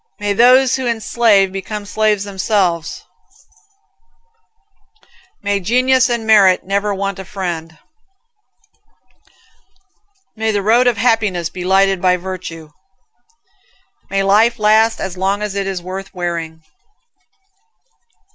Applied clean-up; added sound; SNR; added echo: none; none; none; none.